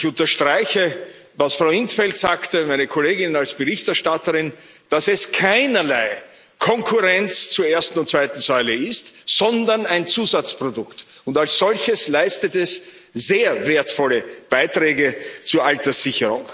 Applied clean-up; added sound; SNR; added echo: none; none; none; none.